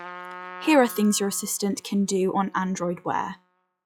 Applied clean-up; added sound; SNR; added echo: classical method log-MMSE.